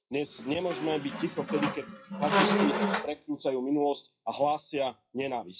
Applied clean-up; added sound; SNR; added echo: classical method WPE with log-MMSE.